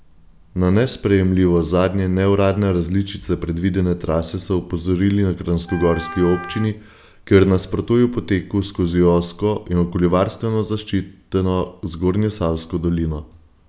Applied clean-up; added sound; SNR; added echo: none; Wind instrument, woodwind instrument; 14 dB; none.